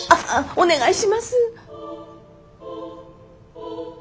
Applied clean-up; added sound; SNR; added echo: none; none; none; none.